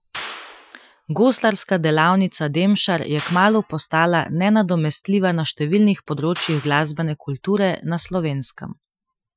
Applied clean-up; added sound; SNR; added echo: classical method Wiener filter.